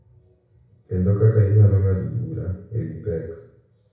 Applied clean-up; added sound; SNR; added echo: none; none; none; reverberation time 0.6 s.